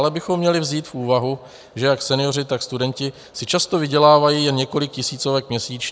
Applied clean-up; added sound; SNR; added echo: none; none; none; none.